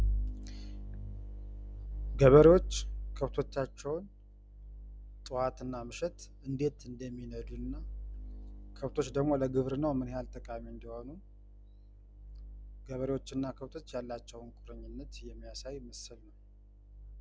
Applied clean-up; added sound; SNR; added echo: none; none; none; none.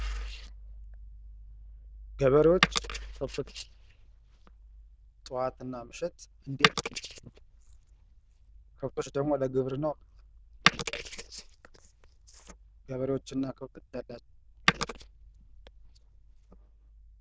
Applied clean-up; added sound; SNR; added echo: neural diffusion model UNIVERSE++.